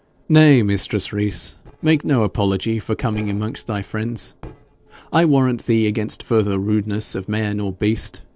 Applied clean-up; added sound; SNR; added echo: neural separator model SepFormer DNS4.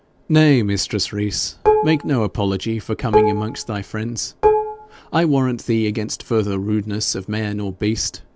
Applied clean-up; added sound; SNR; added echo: none; Dishes, pots, and pans; 1 dB; none.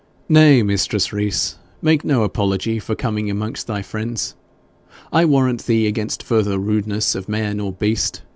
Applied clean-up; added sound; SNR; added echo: none; none; none; none.